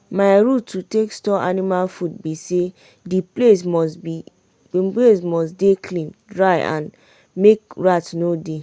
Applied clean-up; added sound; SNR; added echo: none; none; none; none.